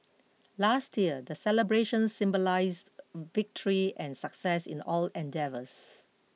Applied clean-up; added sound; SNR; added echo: none; none; none; none.